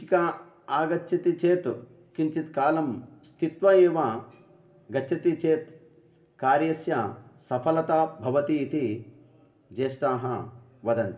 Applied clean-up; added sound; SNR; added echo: none; none; none; reverberation time 0.5 s.